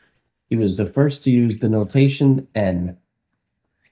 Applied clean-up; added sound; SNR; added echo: neural mask model DeepFilterNet 3.